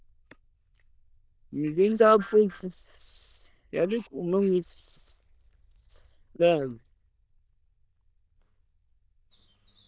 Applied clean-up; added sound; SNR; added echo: neural diffusion model UNIVERSE++.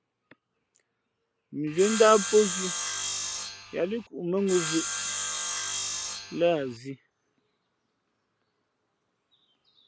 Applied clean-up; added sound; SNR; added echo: none; Sawing; 3 dB; none.